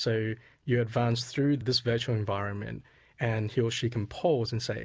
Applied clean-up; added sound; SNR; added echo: none; none; none; none.